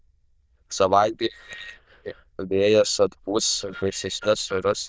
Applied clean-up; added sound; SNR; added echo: neural diffusion model UNIVERSE++.